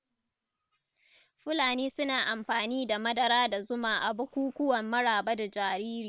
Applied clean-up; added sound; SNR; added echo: neural separator model SepFormer WHAM!.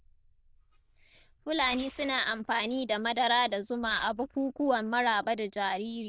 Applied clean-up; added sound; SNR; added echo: neural diffusion model UNIVERSE++.